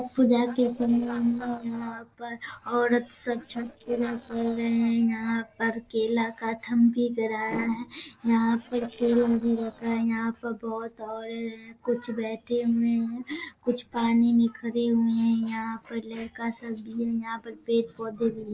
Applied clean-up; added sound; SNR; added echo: neural separator model SepFormer DNS4.